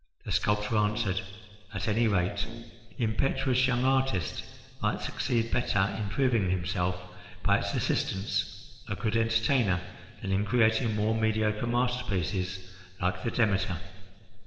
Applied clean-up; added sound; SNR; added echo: neural separator model SepFormer DNS4.